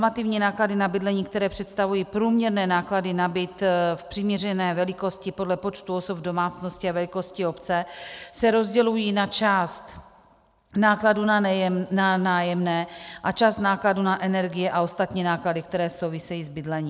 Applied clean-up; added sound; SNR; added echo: none; none; none; none.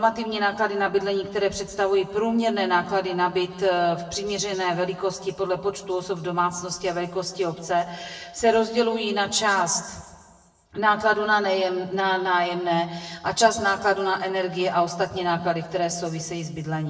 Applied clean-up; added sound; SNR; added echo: none; none; none; reverberation time 1.0 s.